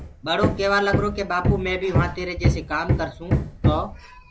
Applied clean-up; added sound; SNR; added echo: none; Hammer; -2 dB; none.